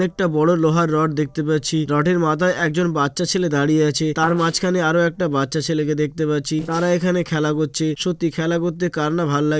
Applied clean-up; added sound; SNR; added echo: neural separator model SepFormer DNS4.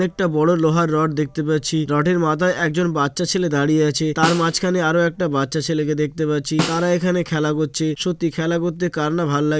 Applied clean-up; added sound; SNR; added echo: none; Snare drum; 12 dB; none.